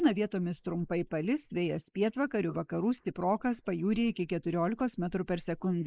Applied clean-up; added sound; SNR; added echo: neural mask model Resemble Enhance denoiser.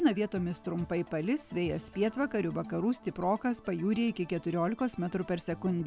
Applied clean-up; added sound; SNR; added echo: none; none; none; none.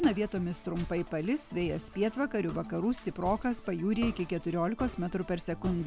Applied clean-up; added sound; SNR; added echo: none; Walk, footsteps; 14 dB; none.